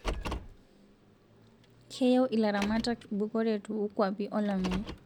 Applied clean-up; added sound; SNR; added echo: none; Car; 11 dB; none.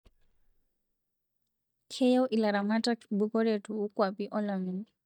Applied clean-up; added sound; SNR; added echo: neural mask model DeepFilterNet 3.